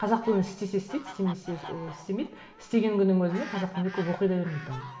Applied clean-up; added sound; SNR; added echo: none; Fowl; 16 dB; reverberation time 1.2 s.